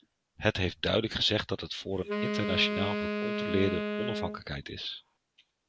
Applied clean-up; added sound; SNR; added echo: none; Wind instrument, woodwind instrument; 1 dB; none.